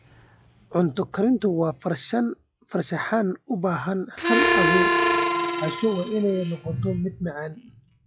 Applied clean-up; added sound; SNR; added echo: classical method log-MMSE.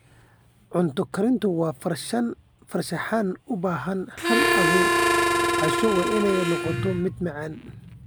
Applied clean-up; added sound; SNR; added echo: none; Harmonica; -3 dB; none.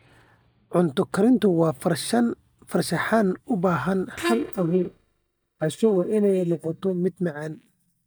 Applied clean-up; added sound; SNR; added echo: neural mask model DeepFilterNet 3.